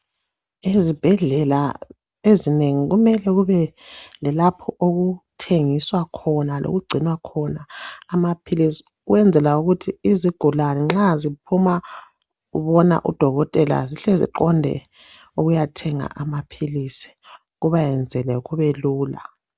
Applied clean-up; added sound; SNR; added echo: none; none; none; none.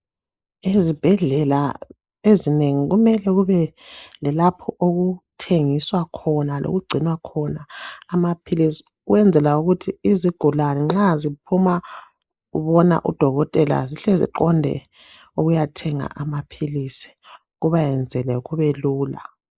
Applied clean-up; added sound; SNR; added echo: neural mask model Resemble Enhance denoiser.